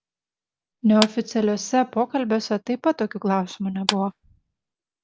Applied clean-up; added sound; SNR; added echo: none; Clapping; 9 dB; none.